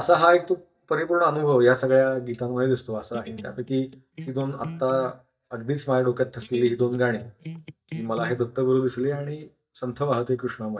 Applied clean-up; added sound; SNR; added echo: neural mask model DeepFilterNet 3.